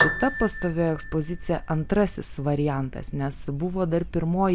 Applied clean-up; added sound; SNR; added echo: none; Piano; 8 dB; none.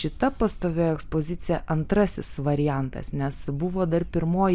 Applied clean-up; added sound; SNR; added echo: none; none; none; none.